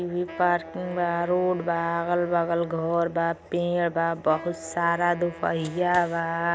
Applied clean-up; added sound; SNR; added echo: none; Wind instrument, woodwind instrument; 18 dB; none.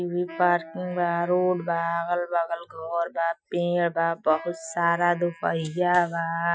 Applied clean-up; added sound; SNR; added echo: classical method Wiener filter.